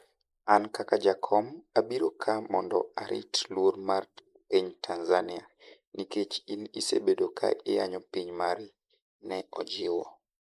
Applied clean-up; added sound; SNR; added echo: neural mask model Resemble Enhance denoiser.